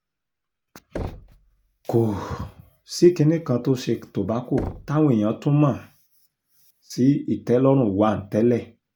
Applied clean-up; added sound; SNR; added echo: none; Knock; 17 dB; none.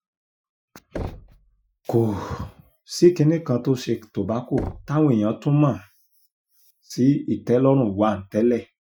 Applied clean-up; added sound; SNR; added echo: classical method Wiener filter.